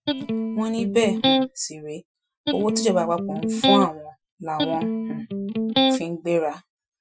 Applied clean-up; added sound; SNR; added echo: classical method Wiener filter.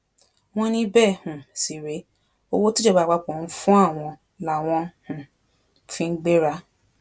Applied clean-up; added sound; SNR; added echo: none; none; none; none.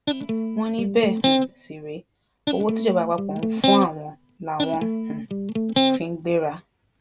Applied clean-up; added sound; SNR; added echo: none; Electric guitar; -2 dB; none.